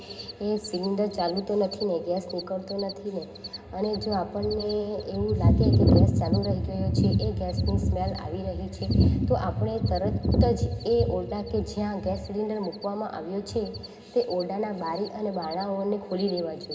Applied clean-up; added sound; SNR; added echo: none; Cricket; 20 dB; reverberation time 0.2 s.